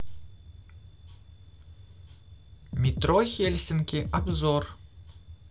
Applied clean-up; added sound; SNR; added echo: none; Drum kit; 4 dB; none.